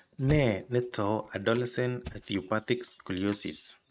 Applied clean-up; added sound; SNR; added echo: neural mask model RNNoise.